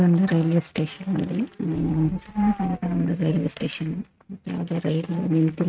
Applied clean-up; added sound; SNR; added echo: neural mask model RNNoise.